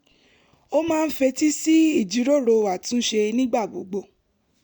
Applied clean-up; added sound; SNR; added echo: none; none; none; none.